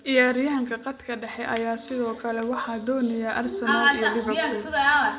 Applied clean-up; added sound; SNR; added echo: none; none; none; reverberation time 0.7 s.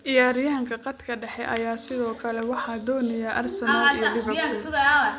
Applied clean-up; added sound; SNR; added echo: none; none; none; none.